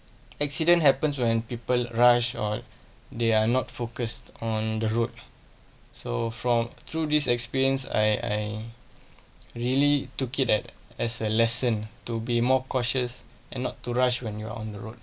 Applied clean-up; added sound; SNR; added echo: none; none; none; none.